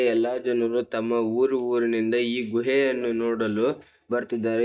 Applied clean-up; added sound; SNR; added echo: neural mask model DeepFilterNet 3.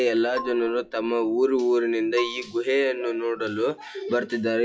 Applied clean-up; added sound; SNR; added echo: classical method WPE with log-MMSE.